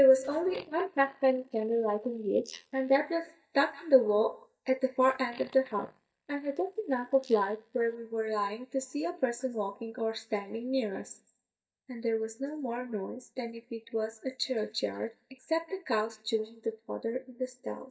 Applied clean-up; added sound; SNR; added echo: neural mask model DeepFilterNet 3.